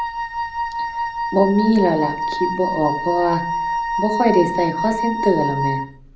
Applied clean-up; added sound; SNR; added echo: none; Wind instrument, woodwind instrument; 3 dB; reverberation time 0.5 s.